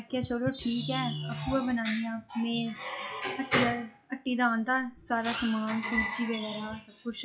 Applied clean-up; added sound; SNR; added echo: classical method WPE with log-MMSE.